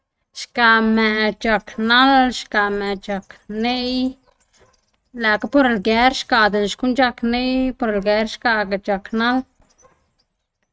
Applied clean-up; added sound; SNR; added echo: neural mask model RNNoise.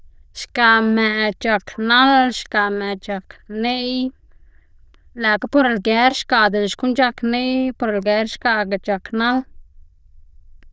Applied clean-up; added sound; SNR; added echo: neural diffusion model UNIVERSE++.